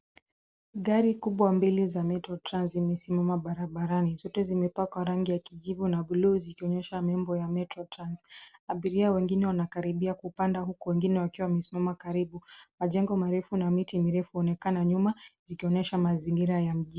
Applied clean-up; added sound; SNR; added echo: none; none; none; none.